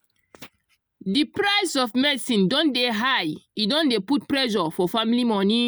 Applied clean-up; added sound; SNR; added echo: none; none; none; none.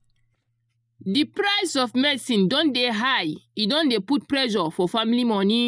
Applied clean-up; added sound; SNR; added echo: neural mask model DeepFilterNet 3.